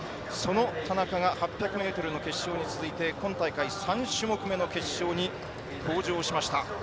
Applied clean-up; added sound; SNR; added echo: none; none; none; none.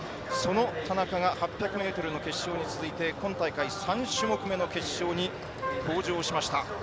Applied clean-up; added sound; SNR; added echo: none; Wind instrument, woodwind instrument; 7 dB; none.